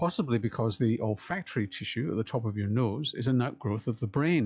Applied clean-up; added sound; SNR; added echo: classical method log-MMSE.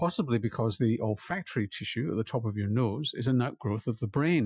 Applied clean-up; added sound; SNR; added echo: classical method Wiener filter.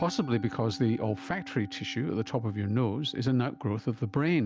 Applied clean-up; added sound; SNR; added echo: none; Musical instrument; 18 dB; none.